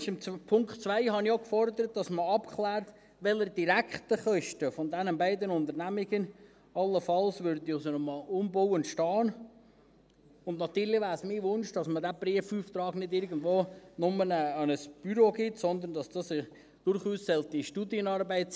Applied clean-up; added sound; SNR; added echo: none; none; none; none.